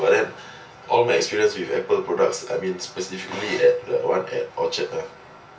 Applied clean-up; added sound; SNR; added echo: none; none; none; reverberation time 0.2 s.